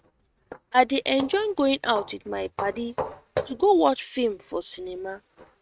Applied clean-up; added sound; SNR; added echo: neural mask model RNNoise.